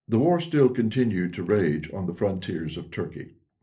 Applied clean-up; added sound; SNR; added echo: neural separator model SepFormer DNS4.